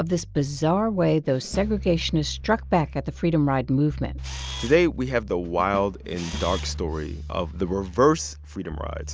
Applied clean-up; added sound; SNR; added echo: none; Camera; 13 dB; none.